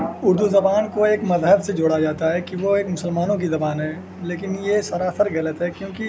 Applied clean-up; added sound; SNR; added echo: none; Keyboard (musical); 19 dB; none.